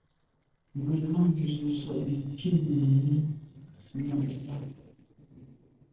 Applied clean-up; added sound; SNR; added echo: neural separator model SepFormer DNS4.